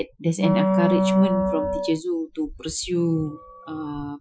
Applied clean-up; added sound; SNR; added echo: classical method Wiener filter.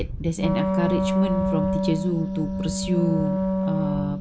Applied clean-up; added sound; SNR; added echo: none; Wind instrument, woodwind instrument; -2 dB; none.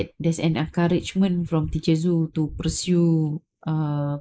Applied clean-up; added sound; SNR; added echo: neural mask model Resemble Enhance denoiser.